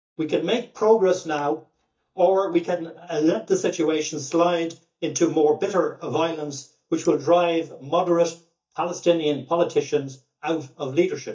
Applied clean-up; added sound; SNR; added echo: neural mask model DeepFilterNet 3.